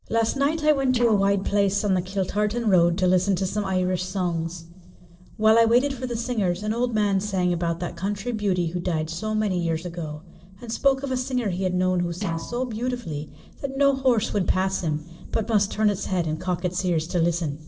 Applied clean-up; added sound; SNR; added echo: neural separator model SepFormer DNS4.